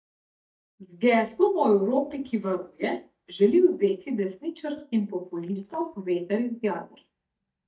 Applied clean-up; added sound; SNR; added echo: neural mask model DeepFilterNet 3.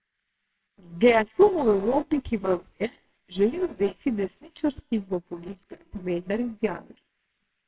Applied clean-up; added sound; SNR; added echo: neural separator model SepFormer WHAMR!.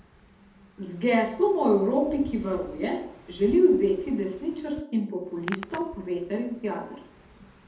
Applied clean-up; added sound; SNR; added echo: none; Hands; 20 dB; reverberation time 2.1 s.